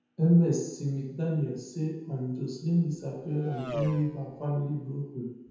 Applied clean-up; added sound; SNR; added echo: none; Race car, auto racing; 11 dB; reverberation time 0.9 s.